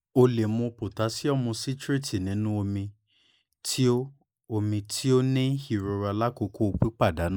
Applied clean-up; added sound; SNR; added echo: neural mask model Resemble Enhance denoiser.